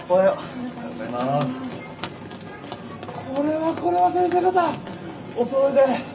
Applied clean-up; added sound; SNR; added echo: none; none; none; reverberation time 0.2 s.